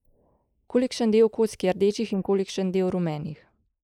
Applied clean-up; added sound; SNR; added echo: neural mask model Resemble Enhance denoiser.